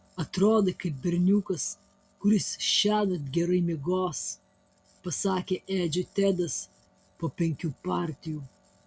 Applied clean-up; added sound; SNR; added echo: none; none; none; none.